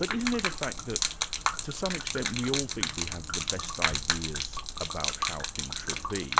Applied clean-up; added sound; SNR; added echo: none; Gurgling / Liquid; -4 dB; none.